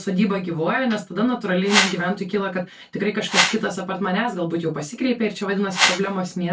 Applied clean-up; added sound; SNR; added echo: none; Whoosh, swoosh, swish; -1 dB; reverberation time 0.2 s.